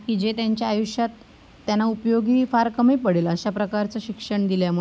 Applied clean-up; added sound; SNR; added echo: none; none; none; none.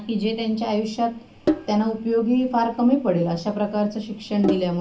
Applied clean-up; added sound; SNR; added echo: none; Sink (filling or washing); 9 dB; reverberation time 0.3 s.